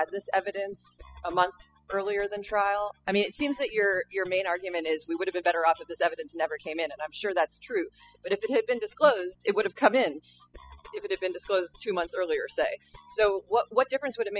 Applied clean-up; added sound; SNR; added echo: classical method spectral subtraction.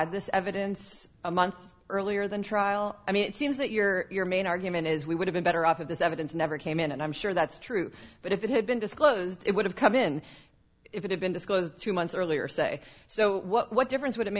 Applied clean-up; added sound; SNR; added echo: none; none; none; none.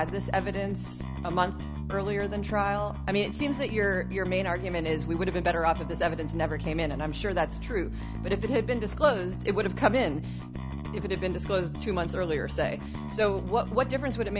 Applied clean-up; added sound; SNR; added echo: none; Bass guitar; 5 dB; none.